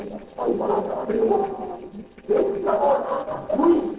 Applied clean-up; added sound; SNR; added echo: neural separator model SepFormer DNS4.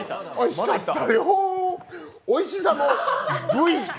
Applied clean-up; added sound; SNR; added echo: none; none; none; none.